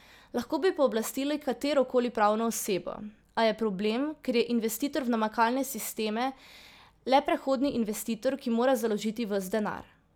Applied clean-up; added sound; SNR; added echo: none; none; none; none.